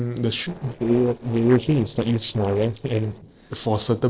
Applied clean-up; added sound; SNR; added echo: neural separator model SepFormer DNS4.